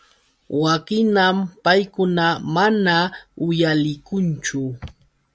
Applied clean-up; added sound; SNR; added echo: none; none; none; none.